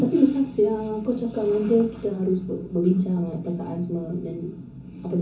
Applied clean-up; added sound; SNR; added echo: none; none; none; reverberation time 0.3 s.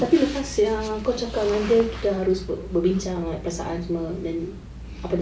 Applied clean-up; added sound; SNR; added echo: none; none; none; none.